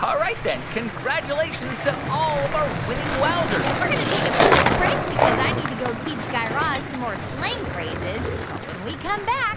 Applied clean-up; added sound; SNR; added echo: none; Skateboard; -2 dB; none.